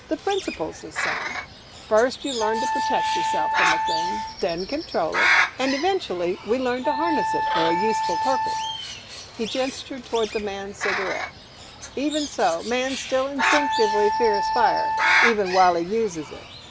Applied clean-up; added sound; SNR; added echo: none; Bird + Wind instrument, woodwind instrument; 0 dB; none.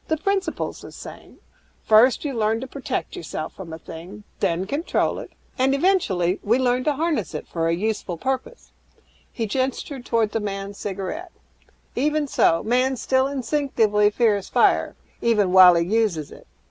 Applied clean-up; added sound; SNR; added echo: none; none; none; none.